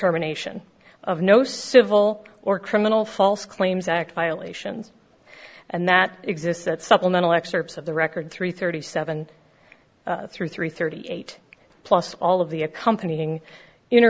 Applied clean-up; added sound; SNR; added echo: none; none; none; none.